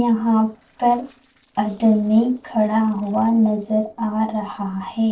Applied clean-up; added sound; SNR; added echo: neural separator model SepFormer DNS4.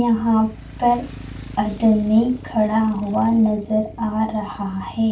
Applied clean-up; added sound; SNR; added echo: none; Motorcycle; 18 dB; reverberation time 0.2 s.